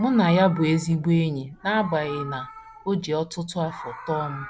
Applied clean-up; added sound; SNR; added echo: none; Meow; 15 dB; none.